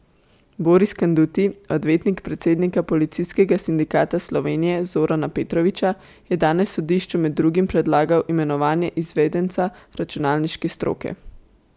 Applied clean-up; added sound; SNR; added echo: none; none; none; none.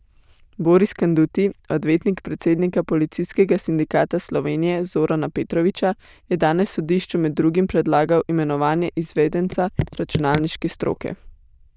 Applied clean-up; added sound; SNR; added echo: neural diffusion model UNIVERSE++.